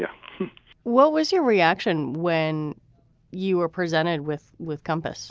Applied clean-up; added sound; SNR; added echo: none; none; none; none.